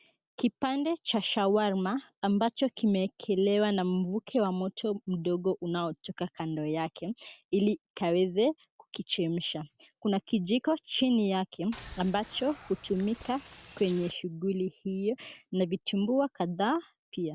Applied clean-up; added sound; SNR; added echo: none; Boat, Water vehicle; 18 dB; none.